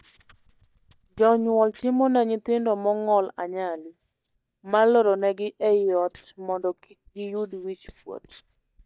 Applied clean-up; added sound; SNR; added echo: neural mask model DeepFilterNet 3.